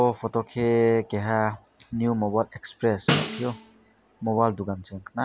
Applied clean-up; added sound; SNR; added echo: none; Snare drum; 4 dB; none.